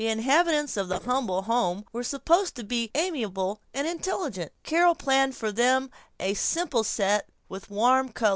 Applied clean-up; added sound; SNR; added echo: neural separator model SepFormer DNS4.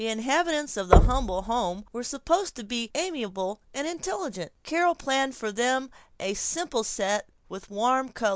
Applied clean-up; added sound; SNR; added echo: none; Knock; -2 dB; none.